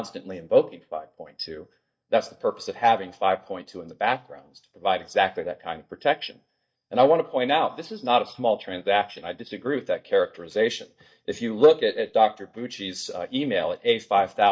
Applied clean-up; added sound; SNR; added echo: neural mask model DeepFilterNet 3.